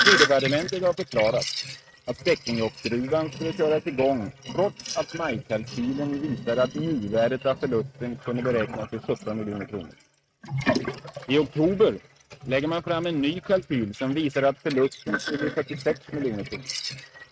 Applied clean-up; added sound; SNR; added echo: neural mask model RNNoise.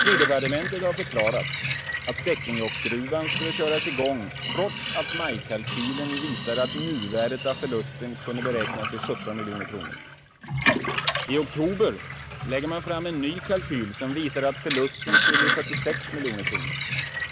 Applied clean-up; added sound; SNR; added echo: none; Sink (filling or washing); -1 dB; none.